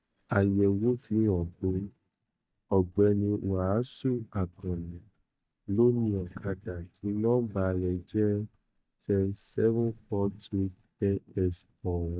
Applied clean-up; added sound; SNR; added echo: neural mask model DeepFilterNet 3.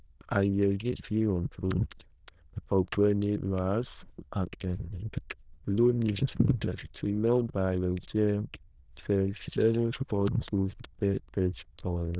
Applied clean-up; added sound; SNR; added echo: neural diffusion model UNIVERSE++.